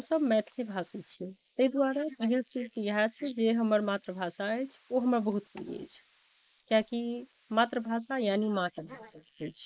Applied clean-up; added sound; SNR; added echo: neural mask model Resemble Enhance denoiser.